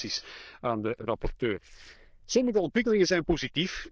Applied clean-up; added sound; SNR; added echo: neural diffusion model UNIVERSE++.